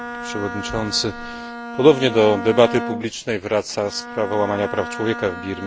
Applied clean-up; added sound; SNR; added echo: none; Bowed string instrument; 10 dB; none.